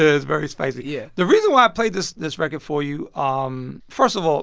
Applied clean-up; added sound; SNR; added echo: none; none; none; none.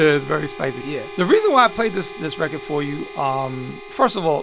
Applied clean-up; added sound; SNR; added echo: none; Harmonica; 15 dB; none.